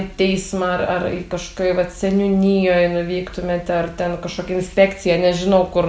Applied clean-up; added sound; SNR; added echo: none; none; none; none.